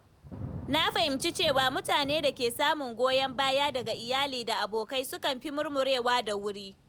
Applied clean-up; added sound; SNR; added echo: none; Thunder / Rain; 17 dB; none.